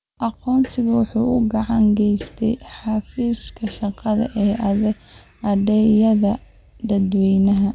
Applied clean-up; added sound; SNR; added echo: none; none; none; none.